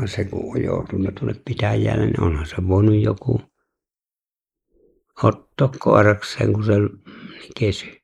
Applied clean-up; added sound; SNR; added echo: neural mask model Resemble Enhance denoiser.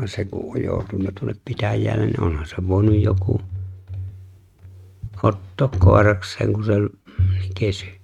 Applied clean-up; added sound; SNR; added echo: neural mask model RNNoise.